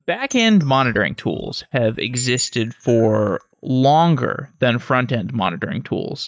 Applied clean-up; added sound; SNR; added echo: neural mask model DeepFilterNet 3.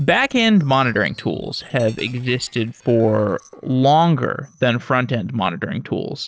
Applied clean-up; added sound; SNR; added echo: neural separator model SepFormer DNS4.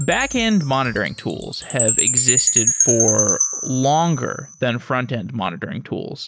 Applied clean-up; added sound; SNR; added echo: none; Chime; 0 dB; none.